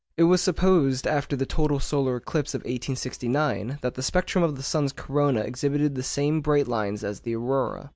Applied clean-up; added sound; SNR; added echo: none; none; none; none.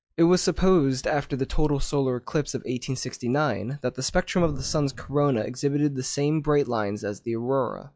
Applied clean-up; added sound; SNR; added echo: classical method log-MMSE.